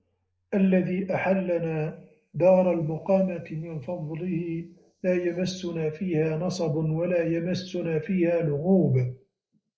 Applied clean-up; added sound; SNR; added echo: neural mask model Resemble Enhance denoiser.